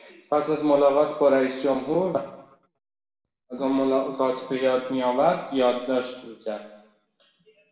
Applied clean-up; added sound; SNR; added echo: none; none; none; reverberation time 0.9 s.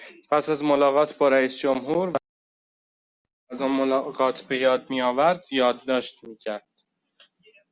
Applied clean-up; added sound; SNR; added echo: none; none; none; none.